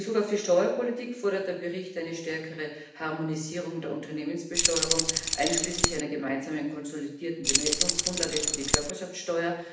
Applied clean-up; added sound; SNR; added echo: none; Keys jangling; -4 dB; reverberation time 0.8 s.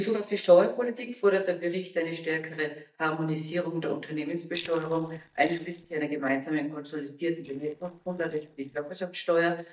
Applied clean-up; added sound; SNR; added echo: neural mask model DeepFilterNet 3.